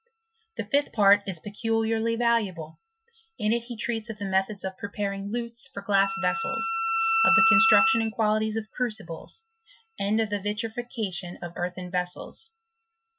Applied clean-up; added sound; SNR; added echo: classical method Wiener filter.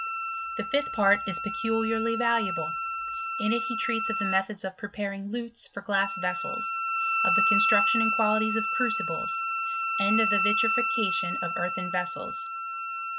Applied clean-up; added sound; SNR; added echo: none; Wind instrument, woodwind instrument; -2 dB; none.